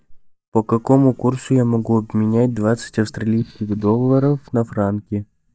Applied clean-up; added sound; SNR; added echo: neural mask model DeepFilterNet 3.